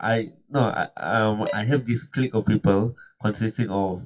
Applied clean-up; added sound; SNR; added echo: classical method WPE with log-MMSE.